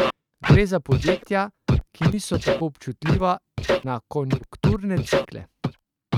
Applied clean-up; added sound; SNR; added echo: neural mask model RNNoise.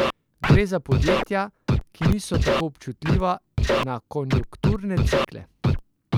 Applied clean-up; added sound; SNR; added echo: none; Scratching (performance technique); -5 dB; none.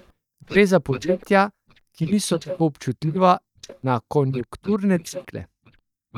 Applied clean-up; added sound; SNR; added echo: neural mask model DeepFilterNet 3.